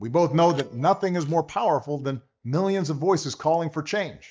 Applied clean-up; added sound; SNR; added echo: neural mask model DeepFilterNet 3.